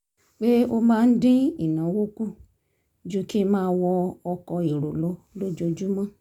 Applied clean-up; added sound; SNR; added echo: none; none; none; none.